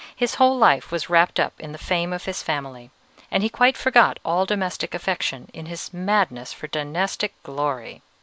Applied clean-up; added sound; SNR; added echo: none; none; none; none.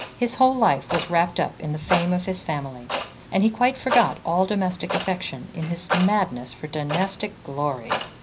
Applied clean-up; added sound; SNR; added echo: none; Clock; 8 dB; reverberation time 0.4 s.